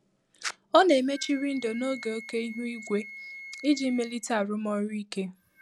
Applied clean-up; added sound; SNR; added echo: none; Wind instrument, woodwind instrument; 18 dB; none.